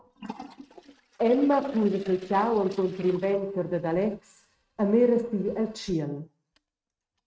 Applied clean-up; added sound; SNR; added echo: neural mask model RNNoise.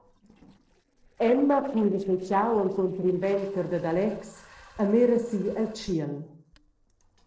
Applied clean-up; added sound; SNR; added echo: neural separator model SepFormer DNS4.